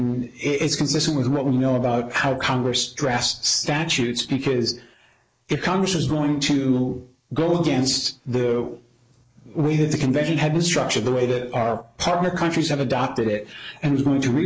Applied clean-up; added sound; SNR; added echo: neural mask model Resemble Enhance denoiser.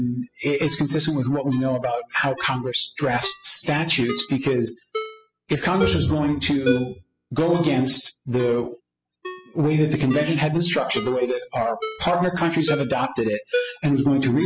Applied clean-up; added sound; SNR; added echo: classical method spectral subtraction.